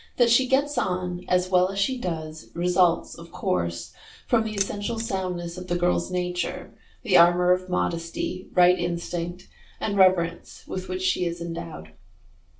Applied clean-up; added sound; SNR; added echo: none; Keys jangling; 10 dB; reverberation time 0.2 s.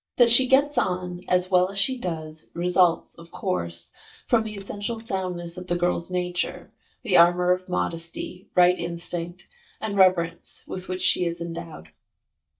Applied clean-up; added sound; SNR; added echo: neural mask model DeepFilterNet 3.